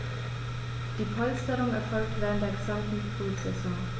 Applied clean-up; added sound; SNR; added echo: none; none; none; none.